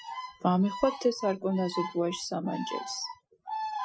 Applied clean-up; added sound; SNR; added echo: classical method Wiener filter.